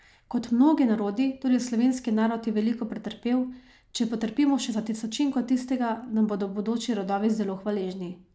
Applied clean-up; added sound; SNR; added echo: none; none; none; none.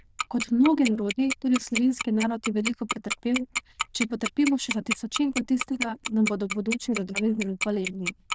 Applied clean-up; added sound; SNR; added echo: neural diffusion model UNIVERSE++.